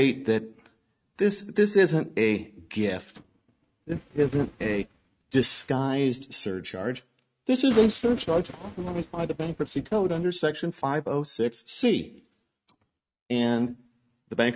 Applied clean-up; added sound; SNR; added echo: neural mask model RNNoise.